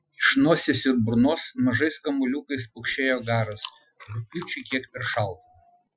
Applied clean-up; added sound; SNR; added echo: classical method Wiener filter.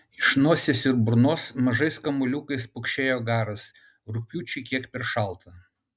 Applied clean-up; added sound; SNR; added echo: none; none; none; none.